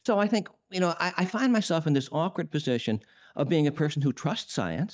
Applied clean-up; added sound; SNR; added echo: neural mask model DeepFilterNet 3.